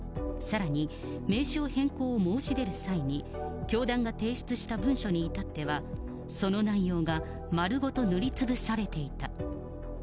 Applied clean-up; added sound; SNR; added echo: none; none; none; none.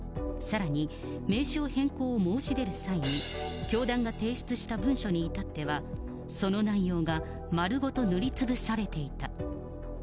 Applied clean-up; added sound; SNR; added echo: none; Crash cymbal; 11 dB; none.